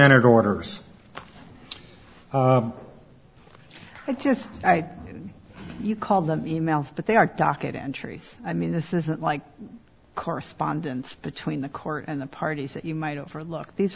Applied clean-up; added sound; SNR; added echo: none; none; none; none.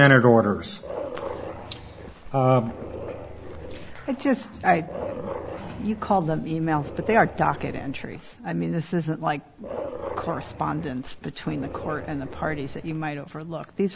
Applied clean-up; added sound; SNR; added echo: none; Dog; 11 dB; none.